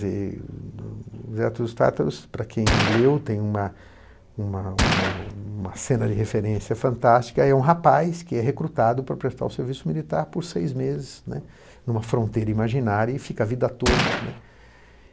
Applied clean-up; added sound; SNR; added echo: none; Gunshot, gunfire; 2 dB; none.